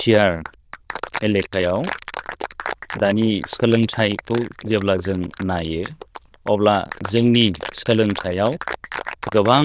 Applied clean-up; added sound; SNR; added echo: neural diffusion model UNIVERSE++.